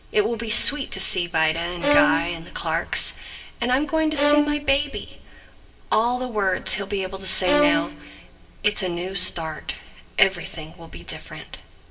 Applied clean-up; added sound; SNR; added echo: none; Bowed string instrument; 2 dB; reverberation time 1.4 s.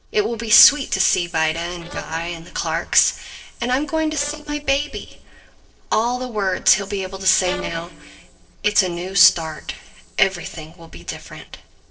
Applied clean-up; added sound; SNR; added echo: neural separator model SepFormer DNS4.